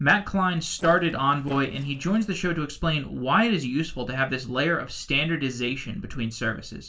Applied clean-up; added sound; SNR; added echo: neural separator model SepFormer DNS4.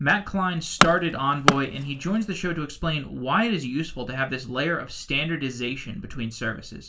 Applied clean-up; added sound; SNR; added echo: none; Tools; -1 dB; reverberation time 0.2 s.